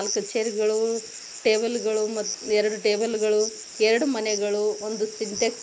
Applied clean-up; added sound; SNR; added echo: neural mask model Resemble Enhance denoiser.